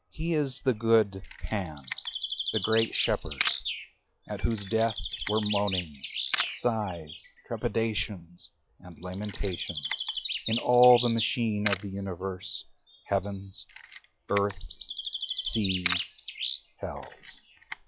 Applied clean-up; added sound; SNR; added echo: classical method log-MMSE.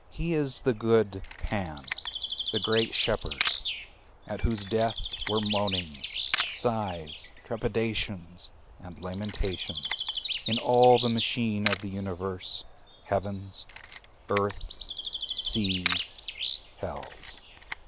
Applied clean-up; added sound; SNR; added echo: none; Bird + Camera; 3 dB; none.